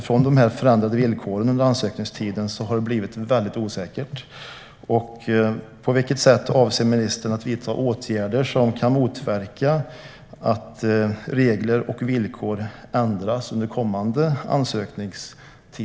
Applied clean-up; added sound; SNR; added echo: none; none; none; none.